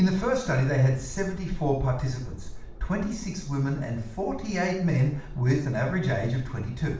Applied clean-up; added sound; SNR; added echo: none; Subway, metro, underground; 15 dB; reverberation time 0.5 s.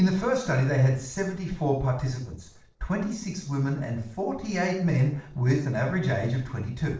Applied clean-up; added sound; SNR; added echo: neural separator model SepFormer DNS4.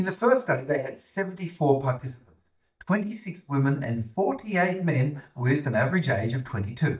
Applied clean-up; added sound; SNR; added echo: neural mask model DeepFilterNet 3.